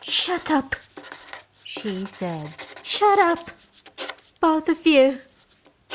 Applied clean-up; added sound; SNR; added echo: none; Writing; 19 dB; none.